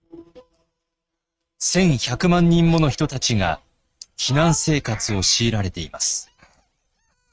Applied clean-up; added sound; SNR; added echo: neural mask model RNNoise.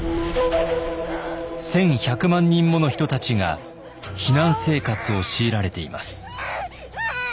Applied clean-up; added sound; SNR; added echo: none; none; none; none.